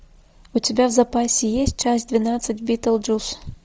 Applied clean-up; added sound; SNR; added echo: none; none; none; none.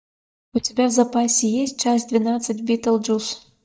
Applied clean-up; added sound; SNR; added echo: neural mask model DeepFilterNet 3.